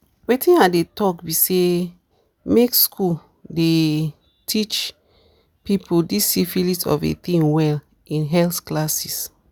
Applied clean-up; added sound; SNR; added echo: none; none; none; none.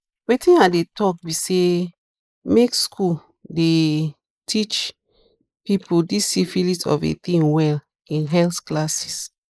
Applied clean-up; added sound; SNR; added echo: neural mask model Resemble Enhance denoiser.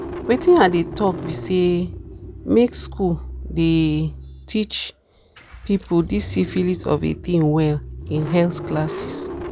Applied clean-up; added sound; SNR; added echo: none; Engine starting / Car; 12 dB; none.